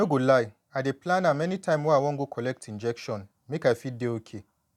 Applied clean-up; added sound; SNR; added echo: none; none; none; none.